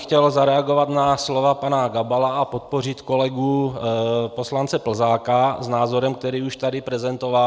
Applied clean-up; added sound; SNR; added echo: none; none; none; none.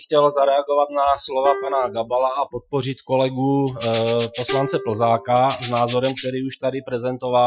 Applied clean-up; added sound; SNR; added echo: classical method Wiener filter.